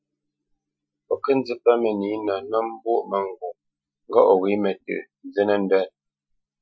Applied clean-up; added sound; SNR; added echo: classical method Wiener filter.